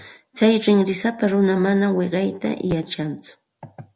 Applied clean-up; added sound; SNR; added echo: none; none; none; none.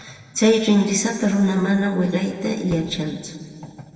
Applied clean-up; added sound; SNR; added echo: none; none; none; reverberation time 2.0 s.